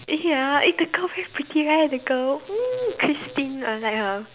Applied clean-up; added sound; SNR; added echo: none; none; none; none.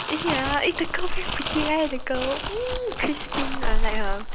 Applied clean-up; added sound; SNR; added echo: none; Crumpling, crinkling; -3 dB; none.